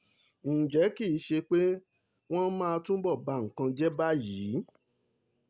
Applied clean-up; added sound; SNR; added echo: none; none; none; none.